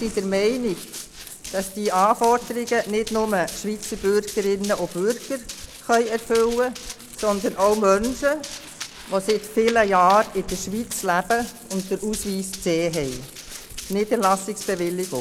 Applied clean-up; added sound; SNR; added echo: none; Run; 14 dB; none.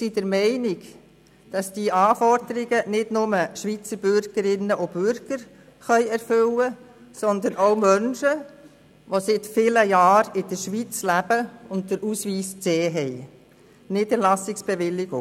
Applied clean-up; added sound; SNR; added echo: none; none; none; none.